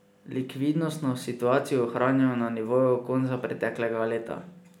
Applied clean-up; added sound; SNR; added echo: none; none; none; none.